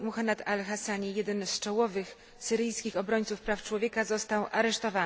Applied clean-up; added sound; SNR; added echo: none; none; none; none.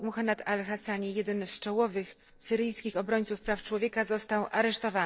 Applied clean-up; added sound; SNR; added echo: neural separator model SepFormer DNS4.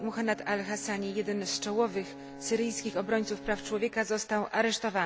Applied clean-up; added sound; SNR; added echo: none; Brass instrument; 15 dB; none.